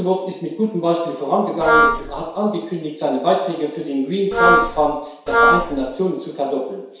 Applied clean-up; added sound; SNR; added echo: none; Wind instrument, woodwind instrument; -4 dB; reverberation time 0.7 s.